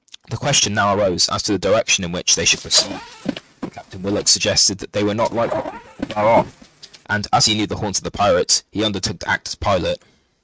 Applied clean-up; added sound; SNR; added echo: neural mask model RNNoise.